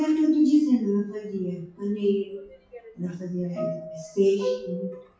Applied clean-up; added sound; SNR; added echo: classical method WPE with log-MMSE.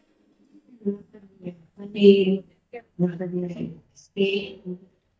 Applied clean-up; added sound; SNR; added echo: neural mask model DeepFilterNet 3.